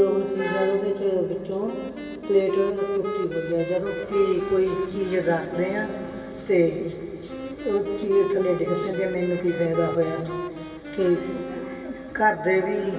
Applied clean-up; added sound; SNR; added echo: none; Wind instrument, woodwind instrument; 10 dB; reverberation time 2.4 s.